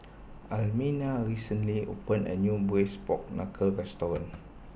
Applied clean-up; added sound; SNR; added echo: none; none; none; none.